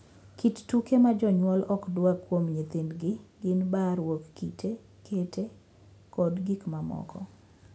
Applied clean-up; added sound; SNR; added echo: none; none; none; none.